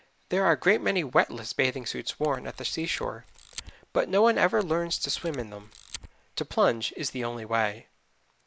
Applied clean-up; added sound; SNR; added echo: neural mask model Resemble Enhance denoiser.